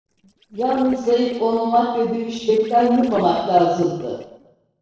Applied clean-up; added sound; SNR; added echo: neural separator model SepFormer DNS4.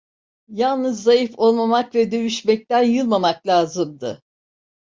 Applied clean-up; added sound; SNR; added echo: none; none; none; none.